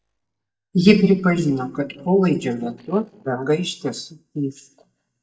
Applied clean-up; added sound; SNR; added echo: neural mask model DeepFilterNet 3.